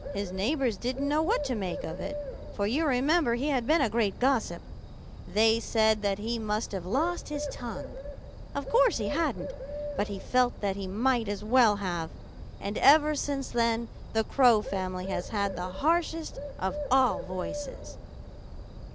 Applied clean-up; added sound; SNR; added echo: none; Bird; 10 dB; none.